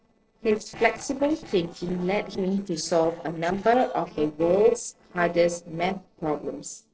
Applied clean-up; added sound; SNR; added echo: neural separator model SepFormer DNS4.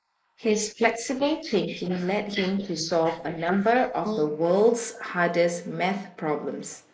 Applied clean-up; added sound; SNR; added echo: neural mask model Resemble Enhance denoiser.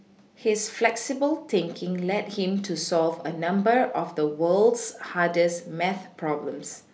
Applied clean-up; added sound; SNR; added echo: none; none; none; none.